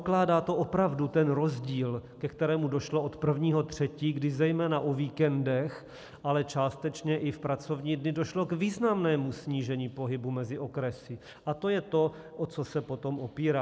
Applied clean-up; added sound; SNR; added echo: none; none; none; none.